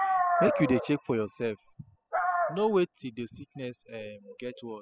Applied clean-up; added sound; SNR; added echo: classical method spectral subtraction.